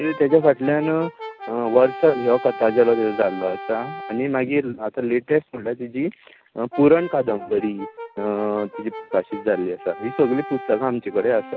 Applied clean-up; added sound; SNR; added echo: none; Brass instrument; 15 dB; none.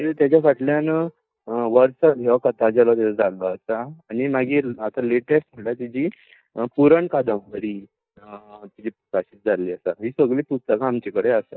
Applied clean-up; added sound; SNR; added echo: neural mask model DeepFilterNet 3.